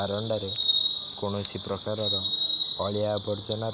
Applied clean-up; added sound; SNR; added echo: none; Bird vocalization, bird call, bird song; -2 dB; none.